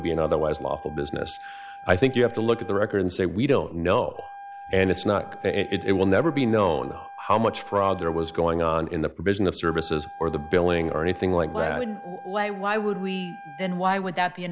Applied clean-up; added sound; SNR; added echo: none; Wind instrument, woodwind instrument; 17 dB; none.